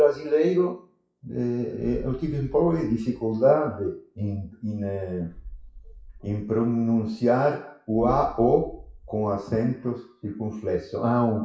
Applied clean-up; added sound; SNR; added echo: classical method WPE with log-MMSE.